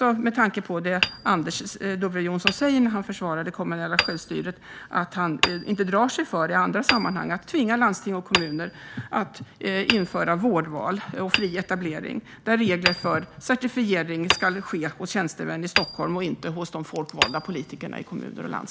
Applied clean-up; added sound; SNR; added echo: none; Hammer; 6 dB; none.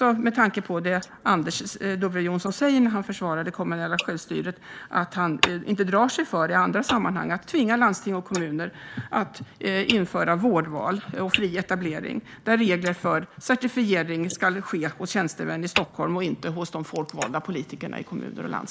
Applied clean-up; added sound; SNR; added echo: neural mask model Resemble Enhance denoiser.